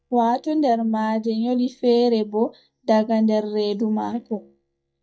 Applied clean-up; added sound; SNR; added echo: neural mask model DeepFilterNet 3.